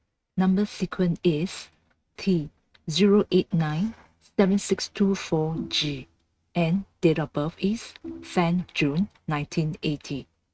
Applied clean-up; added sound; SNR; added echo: neural mask model RNNoise.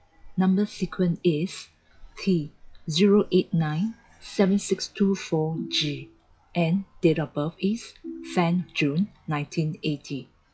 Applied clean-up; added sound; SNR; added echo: classical method log-MMSE.